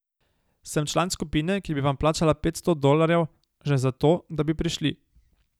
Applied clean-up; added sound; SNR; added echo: none; none; none; none.